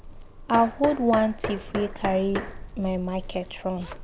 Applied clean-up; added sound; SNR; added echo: none; Zipper (clothing) + Knock; 9 dB; none.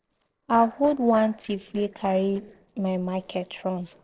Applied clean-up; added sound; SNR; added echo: neural separator model SepFormer DNS4.